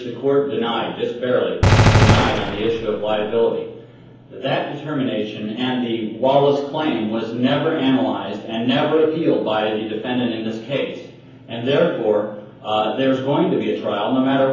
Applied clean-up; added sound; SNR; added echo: none; Gunshot, gunfire; -4 dB; reverberation time 0.7 s.